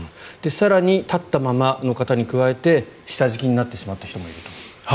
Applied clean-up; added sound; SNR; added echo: none; none; none; none.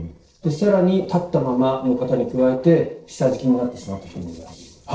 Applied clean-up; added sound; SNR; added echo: neural separator model SepFormer DNS4.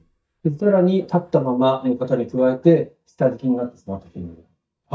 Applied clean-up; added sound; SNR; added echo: neural mask model DeepFilterNet 3.